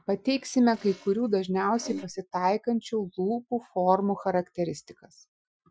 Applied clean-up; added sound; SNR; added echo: classical method Wiener filter.